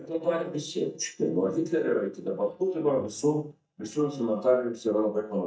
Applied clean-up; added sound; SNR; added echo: neural mask model DeepFilterNet 3.